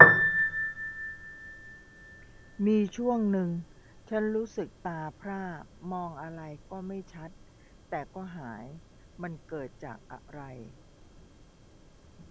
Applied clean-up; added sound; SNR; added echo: none; Piano; -4 dB; none.